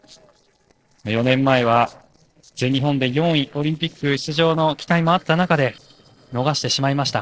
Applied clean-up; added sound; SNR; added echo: neural separator model SepFormer DNS4.